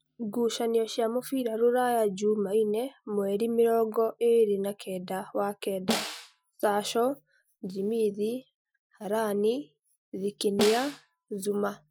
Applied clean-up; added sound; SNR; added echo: classical method Wiener filter.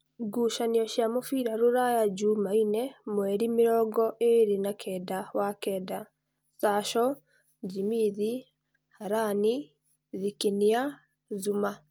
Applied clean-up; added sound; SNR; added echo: none; none; none; none.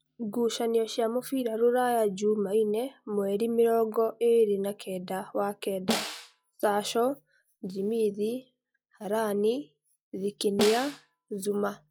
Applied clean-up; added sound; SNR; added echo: classical method log-MMSE.